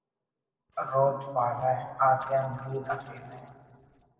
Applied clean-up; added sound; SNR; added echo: neural separator model SepFormer DNS4.